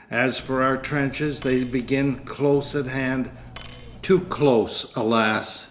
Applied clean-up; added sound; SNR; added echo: none; Cutlery, silverware; 17 dB; none.